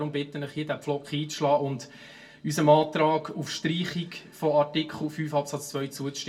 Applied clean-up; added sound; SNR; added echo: none; none; none; reverberation time 0.2 s.